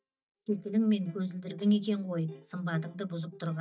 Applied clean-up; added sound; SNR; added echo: neural mask model DeepFilterNet 3.